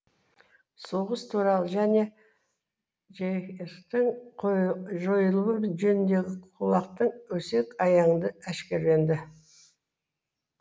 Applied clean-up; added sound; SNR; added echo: none; none; none; none.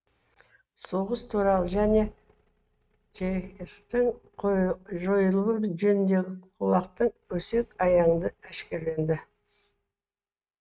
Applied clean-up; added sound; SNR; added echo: neural mask model RNNoise.